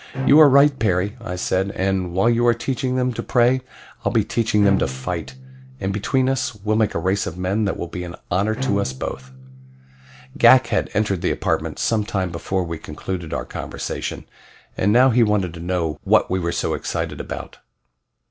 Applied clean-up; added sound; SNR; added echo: none; Bowed string instrument; 13 dB; none.